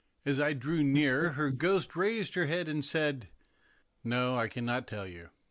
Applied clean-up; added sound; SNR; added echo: neural mask model Resemble Enhance denoiser.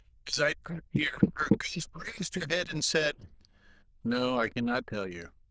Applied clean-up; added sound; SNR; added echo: neural diffusion model UNIVERSE++.